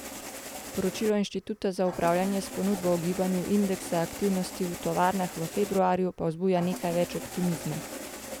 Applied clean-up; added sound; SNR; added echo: none; Engine starting; 11 dB; none.